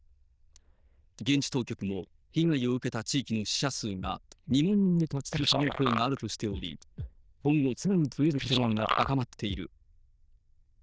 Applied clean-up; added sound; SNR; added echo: neural diffusion model UNIVERSE++.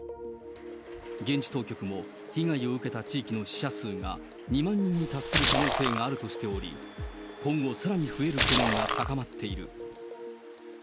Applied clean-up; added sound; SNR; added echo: none; Splash, splatter; -4 dB; none.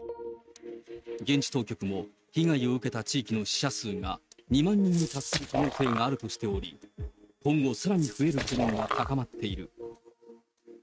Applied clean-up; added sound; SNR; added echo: neural mask model RNNoise.